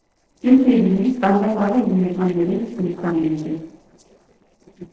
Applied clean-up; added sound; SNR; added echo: neural separator model SepFormer DNS4.